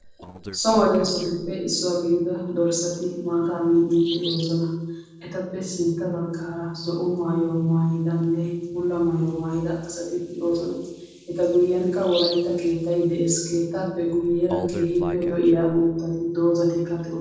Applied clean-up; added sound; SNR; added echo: neural separator model SepFormer DNS4.